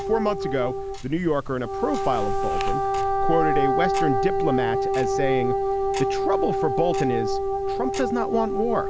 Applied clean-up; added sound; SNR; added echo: none; Wind instrument, woodwind instrument + Tick-tock; -2 dB; none.